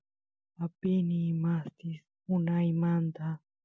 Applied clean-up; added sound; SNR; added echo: none; none; none; none.